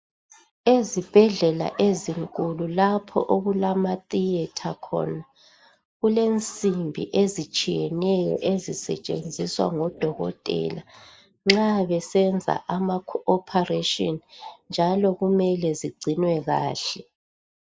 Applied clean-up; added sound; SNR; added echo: neural mask model Resemble Enhance denoiser.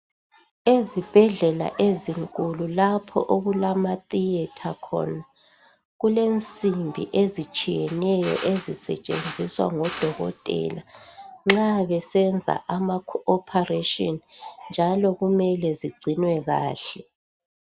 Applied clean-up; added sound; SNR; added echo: none; Drill; 13 dB; none.